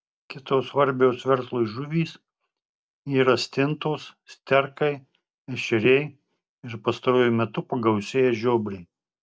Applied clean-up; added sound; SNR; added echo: none; none; none; none.